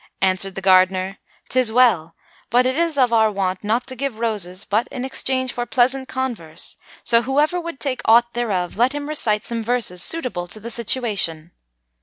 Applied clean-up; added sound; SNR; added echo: none; none; none; none.